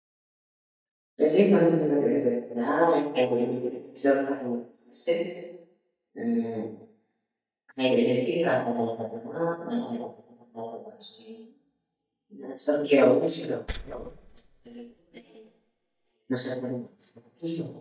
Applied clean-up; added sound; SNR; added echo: neural mask model DeepFilterNet 3.